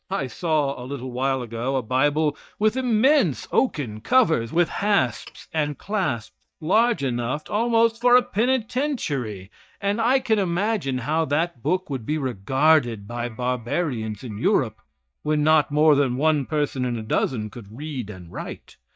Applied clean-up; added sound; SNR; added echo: neural mask model DeepFilterNet 3.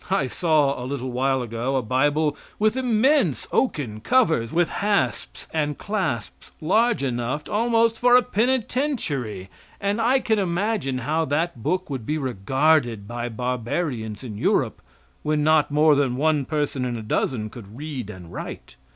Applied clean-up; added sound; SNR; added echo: none; none; none; none.